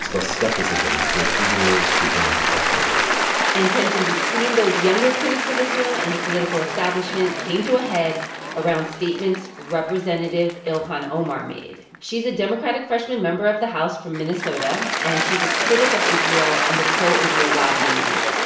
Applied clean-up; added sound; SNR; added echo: none; Applause / Cheering; -1 dB; reverberation time 0.6 s.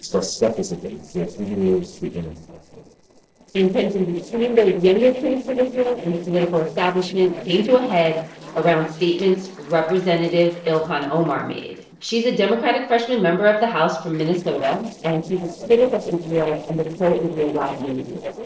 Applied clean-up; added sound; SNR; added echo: neural separator model SepFormer DNS4.